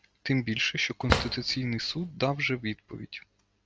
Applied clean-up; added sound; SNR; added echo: none; Drawer open or close; 0 dB; none.